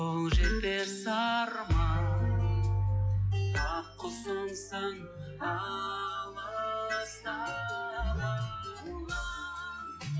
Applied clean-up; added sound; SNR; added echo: classical method log-MMSE.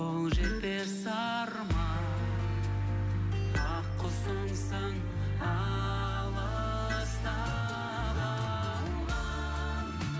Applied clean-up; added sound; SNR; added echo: none; Tools; 19 dB; none.